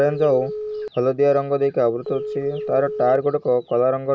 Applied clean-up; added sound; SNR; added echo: none; Telephone; 11 dB; none.